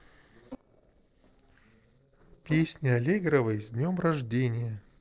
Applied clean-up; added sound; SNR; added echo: neural separator model SepFormer DNS4.